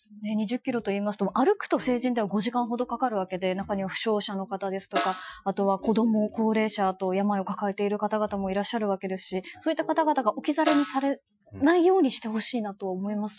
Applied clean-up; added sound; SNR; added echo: classical method Wiener filter.